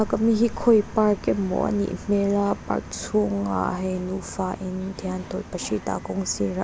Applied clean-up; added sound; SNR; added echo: none; Bird vocalization, bird call, bird song; 18 dB; none.